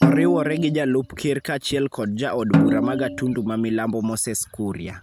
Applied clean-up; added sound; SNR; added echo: none; Snare drum; 2 dB; none.